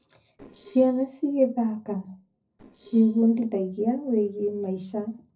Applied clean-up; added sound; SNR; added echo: neural separator model SepFormer DNS4.